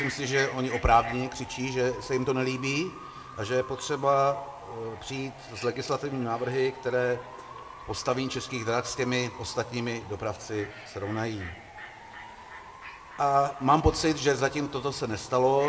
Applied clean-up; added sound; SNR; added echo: none; Bird / Fowl; 14 dB; reverberation time 1.8 s.